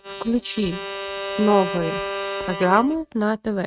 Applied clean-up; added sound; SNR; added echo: neural mask model RNNoise.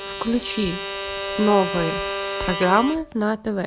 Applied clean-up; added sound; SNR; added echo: none; Bowed string instrument; 6 dB; none.